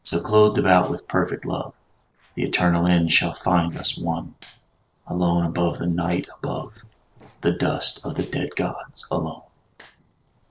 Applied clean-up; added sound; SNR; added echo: neural separator model SepFormer DNS4.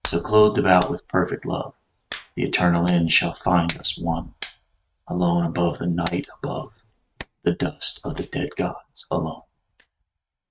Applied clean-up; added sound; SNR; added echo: neural mask model RNNoise.